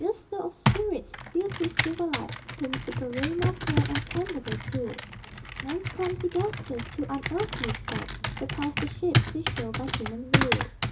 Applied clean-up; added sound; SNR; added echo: none; Computer keyboard; -3 dB; reverberation time 0.2 s.